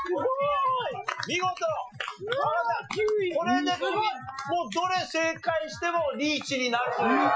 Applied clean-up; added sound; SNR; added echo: classical method Wiener filter.